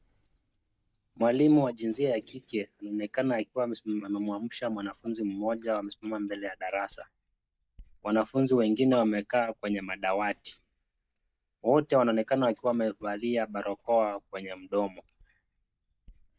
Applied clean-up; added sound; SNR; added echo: neural mask model DeepFilterNet 3.